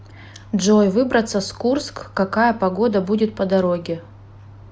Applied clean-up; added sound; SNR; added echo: none; none; none; none.